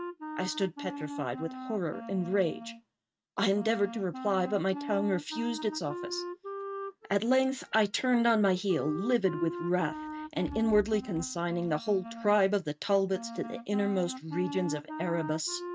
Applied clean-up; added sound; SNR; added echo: neural mask model RNNoise.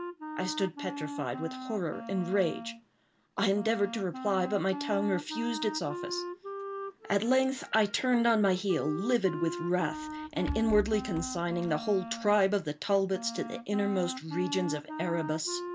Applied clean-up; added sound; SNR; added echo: none; Wind instrument, woodwind instrument + Rattle / Breathing; 9 dB; none.